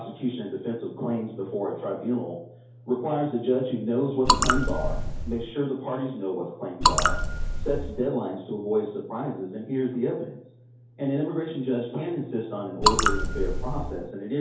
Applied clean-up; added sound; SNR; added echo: none; Raindrop / Drip; -5 dB; reverberation time 2.4 s.